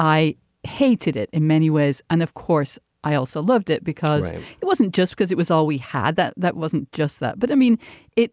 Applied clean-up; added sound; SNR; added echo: none; none; none; none.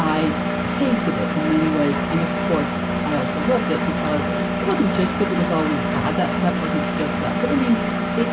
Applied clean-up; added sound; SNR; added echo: none; Engine; -1 dB; reverberation time 0.4 s.